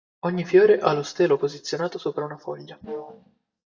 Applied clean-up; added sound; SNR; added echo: neural mask model DeepFilterNet 3.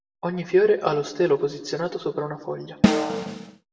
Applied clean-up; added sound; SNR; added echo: none; Snare drum; -3 dB; reverberation time 0.9 s.